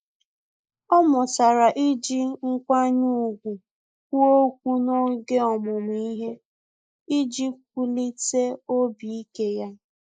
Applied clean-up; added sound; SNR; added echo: neural mask model Resemble Enhance denoiser.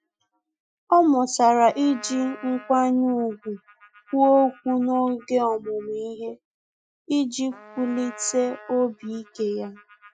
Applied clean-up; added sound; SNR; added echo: classical method Wiener filter.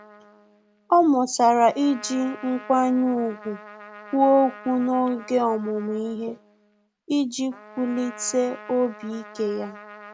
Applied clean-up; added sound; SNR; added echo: none; Trumpet; 20 dB; none.